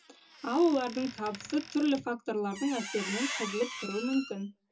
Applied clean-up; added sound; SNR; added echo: none; Squeak; 11 dB; reverberation time 0.2 s.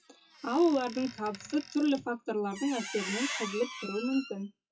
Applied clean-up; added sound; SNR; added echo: classical method WPE with log-MMSE.